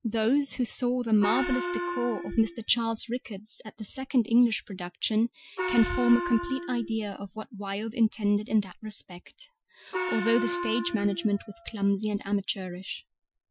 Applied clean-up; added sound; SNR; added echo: classical method Wiener filter.